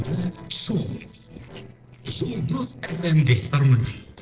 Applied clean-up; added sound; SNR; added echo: neural separator model SepFormer DNS4.